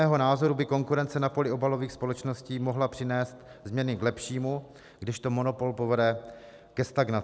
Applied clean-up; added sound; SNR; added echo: none; none; none; none.